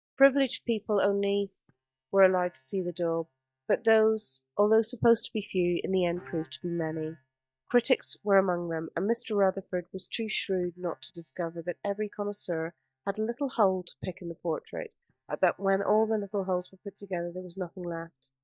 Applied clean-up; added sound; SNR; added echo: neural mask model DeepFilterNet 3.